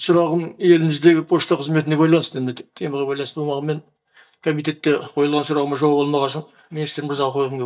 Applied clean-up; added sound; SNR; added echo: neural mask model DeepFilterNet 3.